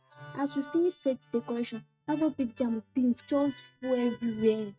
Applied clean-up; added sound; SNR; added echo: neural mask model RNNoise.